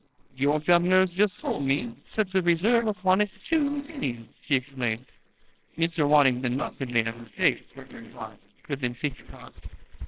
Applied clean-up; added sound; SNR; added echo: neural separator model SepFormer WHAMR!.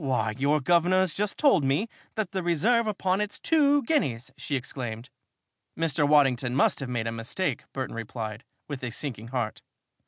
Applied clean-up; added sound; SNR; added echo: none; none; none; none.